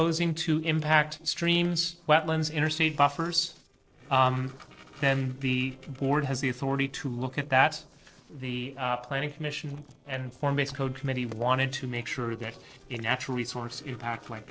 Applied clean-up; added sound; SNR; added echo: neural separator model SepFormer DNS4.